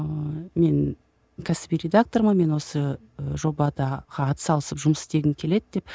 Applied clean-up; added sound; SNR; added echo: none; none; none; none.